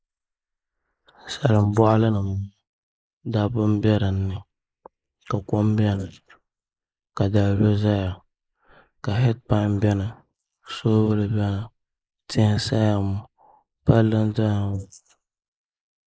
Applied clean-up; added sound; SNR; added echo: neural mask model Resemble Enhance denoiser.